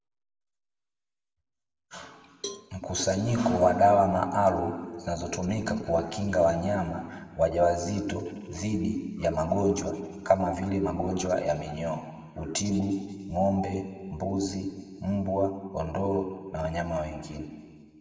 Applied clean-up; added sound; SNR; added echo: none; Cowbell; 18 dB; reverberation time 1.7 s.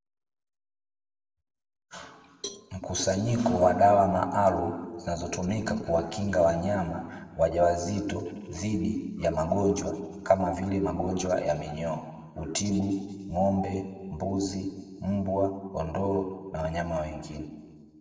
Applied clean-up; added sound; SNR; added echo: neural separator model SepFormer DNS4.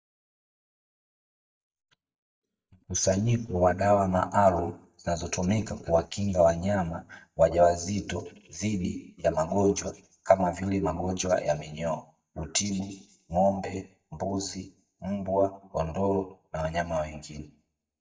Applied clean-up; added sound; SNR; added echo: neural mask model DeepFilterNet 3.